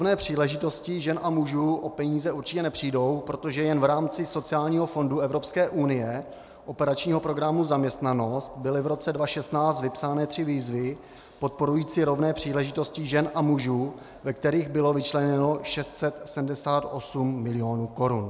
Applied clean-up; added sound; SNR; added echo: none; none; none; none.